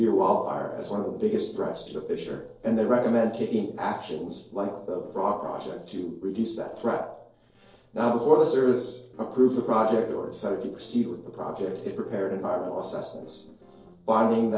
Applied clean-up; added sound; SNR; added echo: neural separator model SepFormer DNS4.